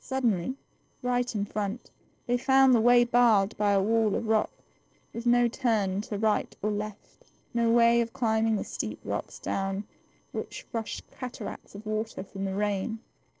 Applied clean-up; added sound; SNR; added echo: neural separator model SepFormer DNS4.